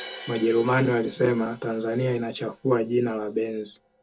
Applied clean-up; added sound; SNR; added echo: none; Crash cymbal; 16 dB; reverberation time 0.2 s.